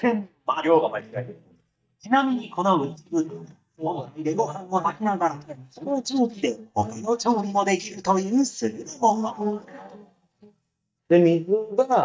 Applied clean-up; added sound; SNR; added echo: neural mask model DeepFilterNet 3.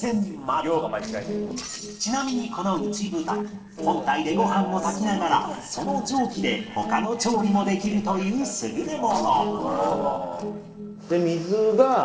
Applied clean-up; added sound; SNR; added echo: neural separator model SepFormer DNS4.